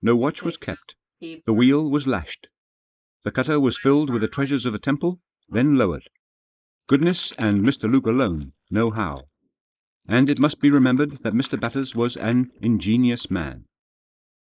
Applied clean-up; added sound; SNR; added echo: neural mask model Resemble Enhance denoiser.